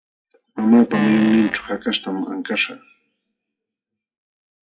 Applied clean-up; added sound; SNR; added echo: classical method WPE with log-MMSE.